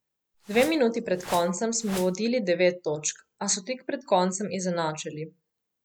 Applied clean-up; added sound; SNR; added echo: none; Whoosh, swoosh, swish; 13 dB; none.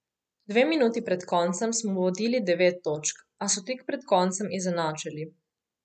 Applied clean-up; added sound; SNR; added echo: none; none; none; none.